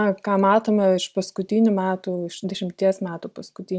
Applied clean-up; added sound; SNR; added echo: none; none; none; none.